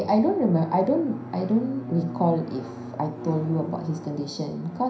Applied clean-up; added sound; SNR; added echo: none; Drum; 13 dB; reverberation time 0.5 s.